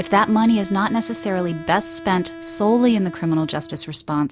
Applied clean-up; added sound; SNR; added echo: none; Wind instrument, woodwind instrument; 16 dB; none.